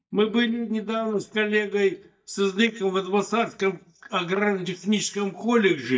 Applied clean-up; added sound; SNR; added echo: neural mask model DeepFilterNet 3.